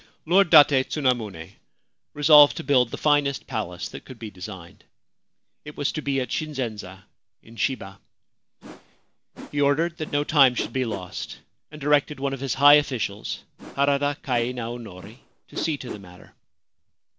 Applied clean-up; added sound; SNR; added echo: none; Whoosh, swoosh, swish; 16 dB; none.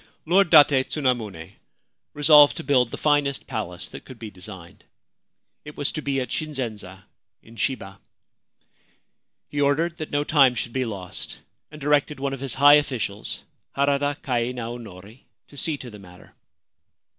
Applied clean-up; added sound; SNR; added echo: none; none; none; none.